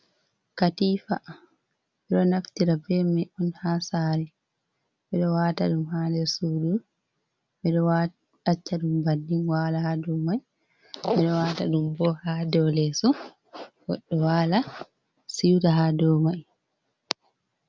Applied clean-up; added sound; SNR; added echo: none; none; none; none.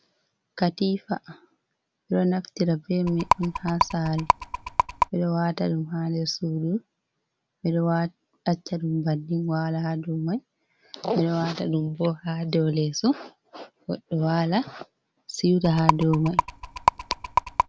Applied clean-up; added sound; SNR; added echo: none; Rattle; -1 dB; none.